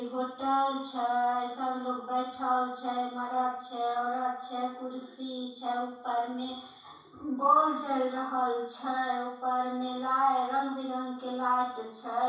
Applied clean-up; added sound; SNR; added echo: none; none; none; reverberation time 0.7 s.